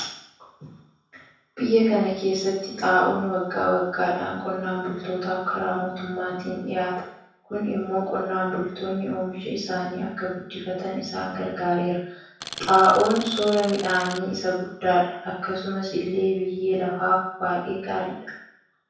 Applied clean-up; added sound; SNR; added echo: none; Tools; 11 dB; reverberation time 0.7 s.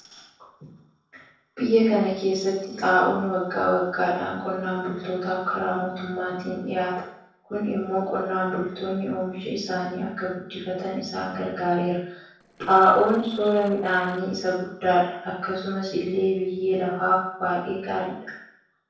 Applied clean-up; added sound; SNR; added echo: neural separator model SepFormer DNS4.